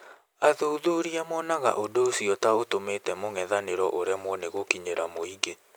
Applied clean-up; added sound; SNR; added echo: none; none; none; none.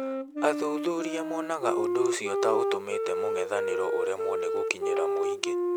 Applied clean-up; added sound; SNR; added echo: none; Wind instrument, woodwind instrument; -2 dB; none.